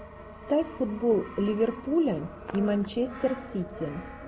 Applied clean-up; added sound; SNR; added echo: none; Brass instrument; 14 dB; none.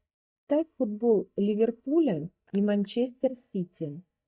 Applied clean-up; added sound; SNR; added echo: neural mask model DeepFilterNet 3.